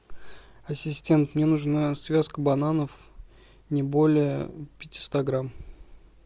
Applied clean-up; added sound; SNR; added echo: none; none; none; none.